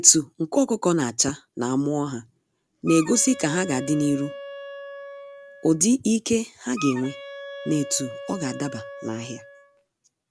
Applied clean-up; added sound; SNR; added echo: none; Wind instrument, woodwind instrument; 13 dB; none.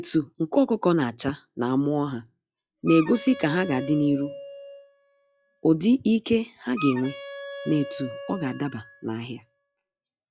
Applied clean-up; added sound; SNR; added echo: classical method log-MMSE.